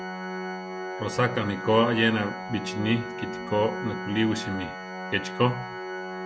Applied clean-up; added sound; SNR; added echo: none; Organ; 7 dB; none.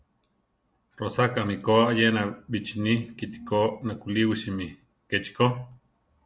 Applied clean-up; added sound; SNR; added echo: none; none; none; none.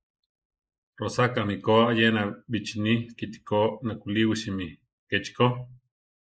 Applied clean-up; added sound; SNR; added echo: neural mask model Resemble Enhance denoiser.